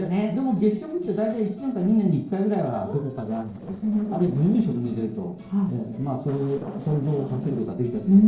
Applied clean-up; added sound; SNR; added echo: neural separator model SepFormer DNS4.